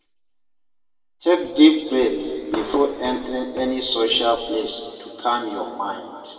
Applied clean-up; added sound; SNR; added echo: none; Walk, footsteps; 18 dB; reverberation time 2.2 s.